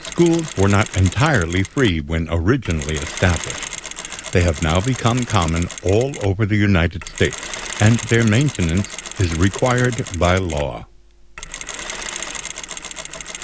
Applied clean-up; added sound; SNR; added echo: none; Mechanisms; 12 dB; none.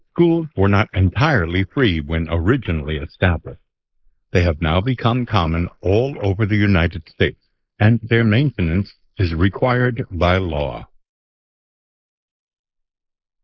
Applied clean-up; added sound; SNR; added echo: neural mask model Resemble Enhance denoiser.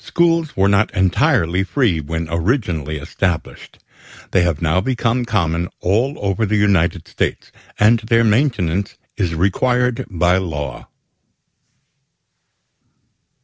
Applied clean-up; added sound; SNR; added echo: none; none; none; none.